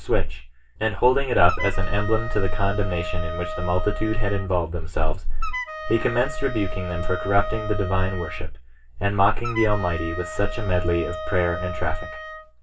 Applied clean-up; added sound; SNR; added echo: none; Wind instrument, woodwind instrument; 12 dB; reverberation time 0.2 s.